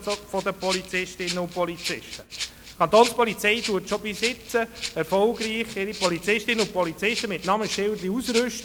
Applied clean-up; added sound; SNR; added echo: none; Rattle (instrument); 11 dB; none.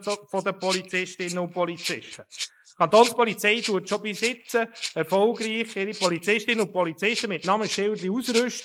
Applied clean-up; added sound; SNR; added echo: neural mask model Resemble Enhance denoiser.